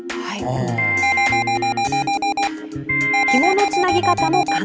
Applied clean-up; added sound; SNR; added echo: none; Piano + Alarm; -4 dB; none.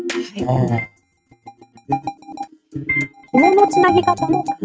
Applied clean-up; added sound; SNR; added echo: neural mask model RNNoise.